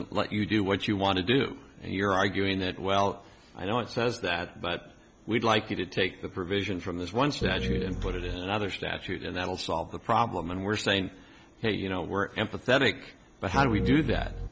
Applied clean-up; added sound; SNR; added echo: none; Piano; 2 dB; none.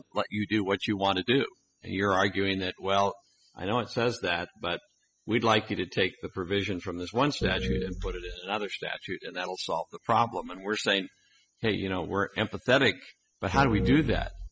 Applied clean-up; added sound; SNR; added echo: classical method spectral subtraction.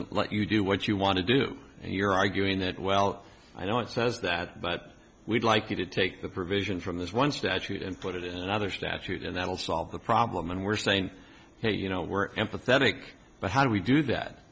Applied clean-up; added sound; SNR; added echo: none; none; none; none.